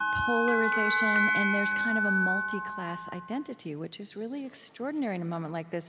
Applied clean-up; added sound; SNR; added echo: none; Bell; -4 dB; none.